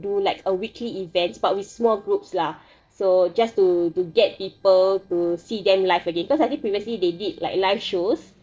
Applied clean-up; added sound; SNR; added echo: neural separator model SepFormer DNS4.